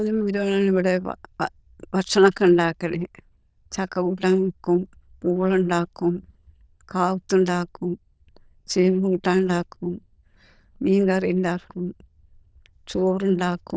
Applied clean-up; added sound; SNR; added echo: neural diffusion model UNIVERSE++.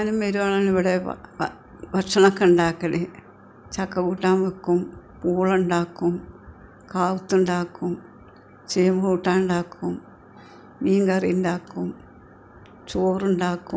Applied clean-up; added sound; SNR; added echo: none; none; none; none.